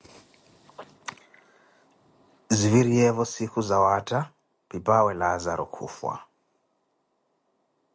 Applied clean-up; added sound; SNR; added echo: none; none; none; none.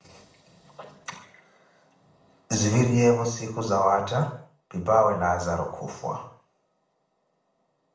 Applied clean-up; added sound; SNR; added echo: none; none; none; reverberation time 0.5 s.